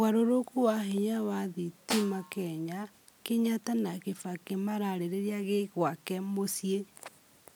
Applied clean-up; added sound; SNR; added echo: none; Snare drum; 11 dB; none.